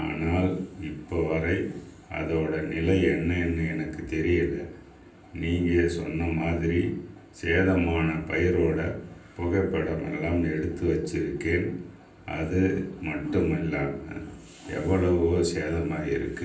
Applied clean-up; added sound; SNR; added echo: none; none; none; reverberation time 0.6 s.